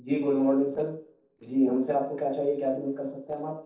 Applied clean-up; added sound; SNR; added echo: neural separator model SepFormer DNS4.